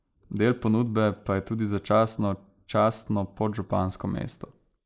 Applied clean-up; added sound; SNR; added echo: neural mask model Resemble Enhance denoiser.